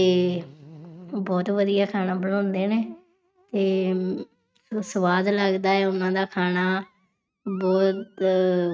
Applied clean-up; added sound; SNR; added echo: neural mask model RNNoise.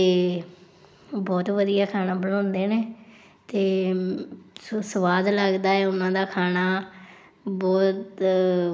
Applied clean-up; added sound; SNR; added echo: none; none; none; none.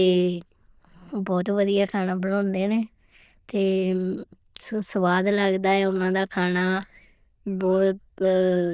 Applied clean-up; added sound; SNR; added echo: neural diffusion model UNIVERSE++.